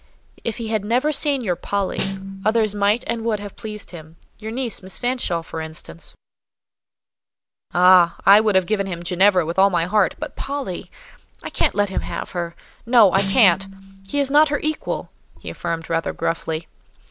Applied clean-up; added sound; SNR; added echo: none; Snare drum; 9 dB; none.